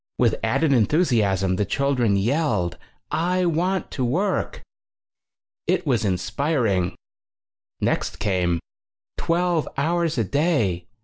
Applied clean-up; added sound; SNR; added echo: none; none; none; none.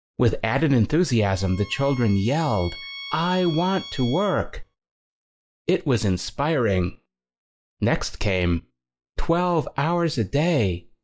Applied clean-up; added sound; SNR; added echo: classical method log-MMSE.